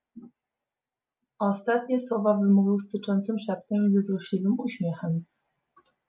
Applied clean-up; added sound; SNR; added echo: none; none; none; none.